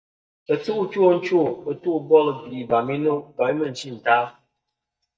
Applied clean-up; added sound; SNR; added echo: neural mask model DeepFilterNet 3.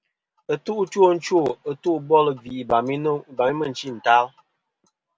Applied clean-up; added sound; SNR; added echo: none; none; none; none.